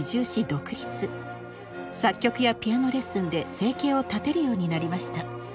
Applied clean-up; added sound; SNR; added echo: none; none; none; none.